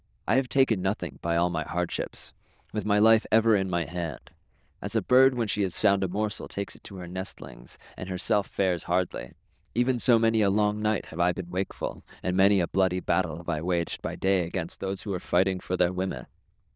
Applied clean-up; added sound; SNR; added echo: neural diffusion model UNIVERSE++.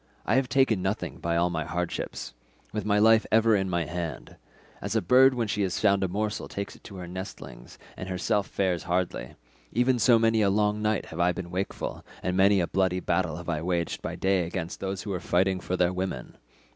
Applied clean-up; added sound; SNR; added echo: none; none; none; none.